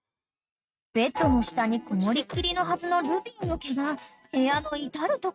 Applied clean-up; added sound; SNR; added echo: neural mask model RNNoise.